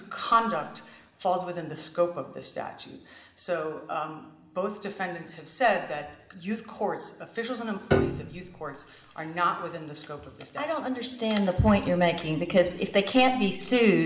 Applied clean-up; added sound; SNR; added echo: none; Piano; 2 dB; reverberation time 0.9 s.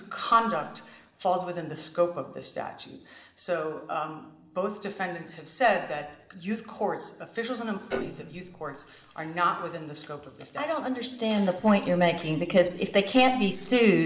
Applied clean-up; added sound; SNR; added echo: neural separator model SepFormer DNS4.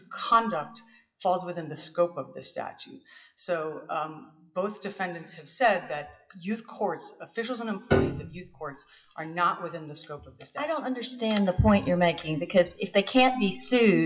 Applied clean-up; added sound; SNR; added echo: classical method WPE with log-MMSE.